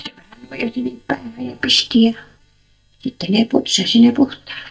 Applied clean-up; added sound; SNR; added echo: neural mask model DeepFilterNet 3.